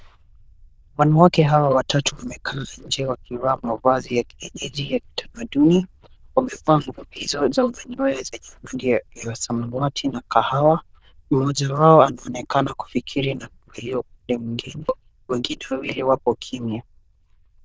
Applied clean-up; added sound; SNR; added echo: neural diffusion model UNIVERSE++.